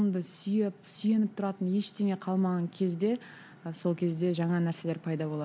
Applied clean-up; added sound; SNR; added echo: none; none; none; none.